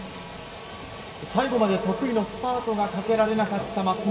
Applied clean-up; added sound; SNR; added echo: none; Hammer; 16 dB; reverberation time 1.6 s.